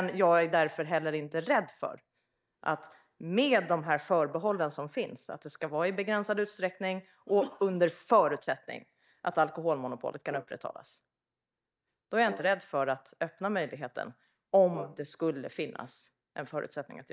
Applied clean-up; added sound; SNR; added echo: neural mask model DeepFilterNet 3.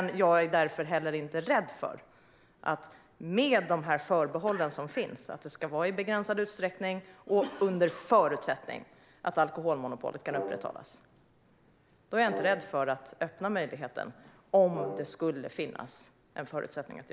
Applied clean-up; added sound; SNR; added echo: none; Brass instrument; 10 dB; none.